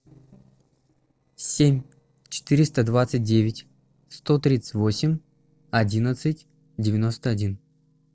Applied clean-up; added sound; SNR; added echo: neural separator model SepFormer DNS4.